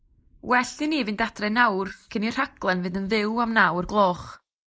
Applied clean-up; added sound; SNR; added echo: neural mask model Resemble Enhance denoiser.